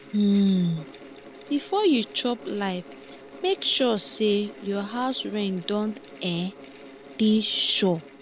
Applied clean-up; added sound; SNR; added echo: none; Mechanical fan; 18 dB; none.